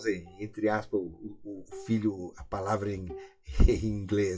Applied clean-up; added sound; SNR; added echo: classical method WPE with log-MMSE.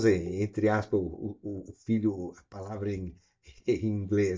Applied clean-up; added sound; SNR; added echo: neural mask model DeepFilterNet 3.